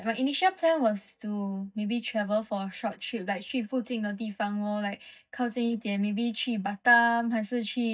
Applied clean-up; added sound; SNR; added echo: neural mask model DeepFilterNet 3.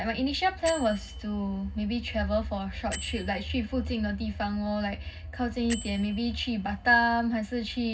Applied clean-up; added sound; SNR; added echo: none; Bell; 17 dB; reverberation time 0.4 s.